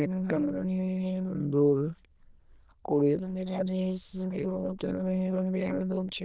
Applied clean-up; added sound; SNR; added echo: neural diffusion model UNIVERSE++.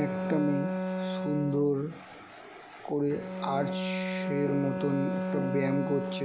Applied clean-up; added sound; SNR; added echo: none; Bowed string instrument; 2 dB; none.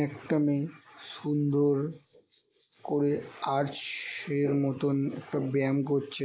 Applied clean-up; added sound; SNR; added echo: neural mask model Resemble Enhance denoiser.